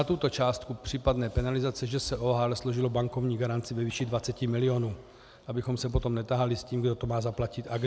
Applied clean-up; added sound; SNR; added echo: none; none; none; none.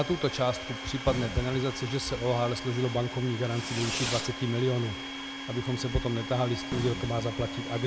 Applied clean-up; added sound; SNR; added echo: none; Domestic sounds, home sounds + Fireworks; 7 dB; none.